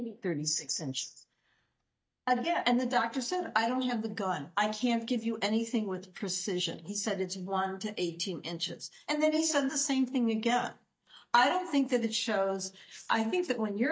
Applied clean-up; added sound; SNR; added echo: neural mask model DeepFilterNet 3.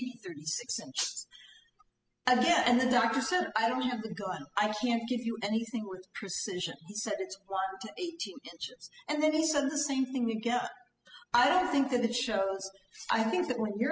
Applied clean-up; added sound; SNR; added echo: classical method spectral subtraction.